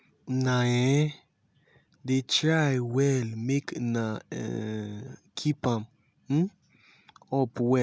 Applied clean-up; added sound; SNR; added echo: none; none; none; none.